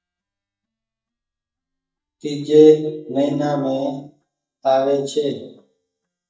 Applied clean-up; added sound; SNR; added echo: neural mask model DeepFilterNet 3.